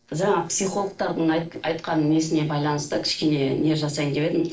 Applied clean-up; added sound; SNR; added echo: neural separator model SepFormer DNS4.